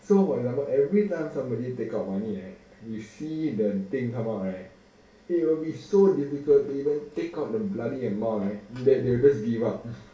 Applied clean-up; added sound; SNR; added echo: none; none; none; reverberation time 0.3 s.